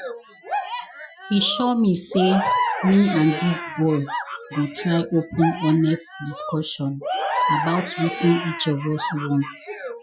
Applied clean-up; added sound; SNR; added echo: classical method Wiener filter.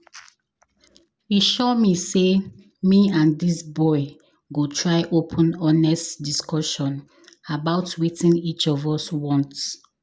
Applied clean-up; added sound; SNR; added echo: none; none; none; none.